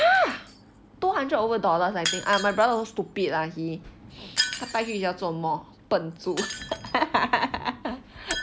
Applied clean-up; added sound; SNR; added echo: none; Shatter; 11 dB; none.